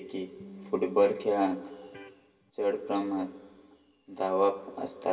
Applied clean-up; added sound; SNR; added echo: none; Electric guitar; 18 dB; reverberation time 0.2 s.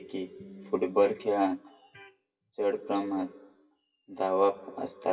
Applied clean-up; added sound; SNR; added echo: classical method WPE with log-MMSE.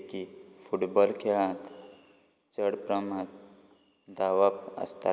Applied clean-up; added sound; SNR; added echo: none; none; none; none.